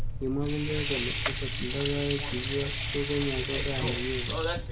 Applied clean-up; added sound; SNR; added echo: none; Sink (filling or washing) / Water; -1 dB; reverberation time 1.0 s.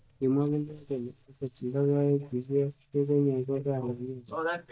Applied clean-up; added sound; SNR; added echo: neural mask model DeepFilterNet 3.